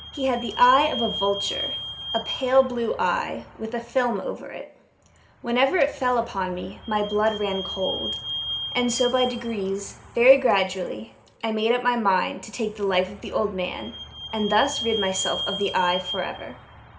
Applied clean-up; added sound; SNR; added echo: none; Squeak / Vehicle; 10 dB; reverberation time 1.4 s.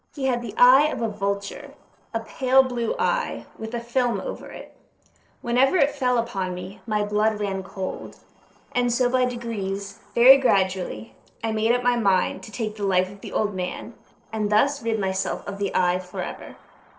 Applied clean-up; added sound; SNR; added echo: neural separator model SepFormer DNS4.